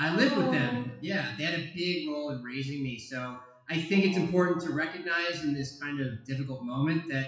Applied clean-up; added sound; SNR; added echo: classical method WPE with log-MMSE.